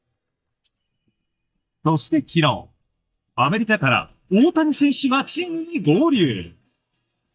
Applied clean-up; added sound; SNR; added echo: neural mask model DeepFilterNet 3.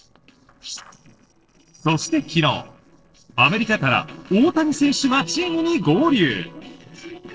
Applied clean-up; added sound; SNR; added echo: neural separator model SepFormer DNS4.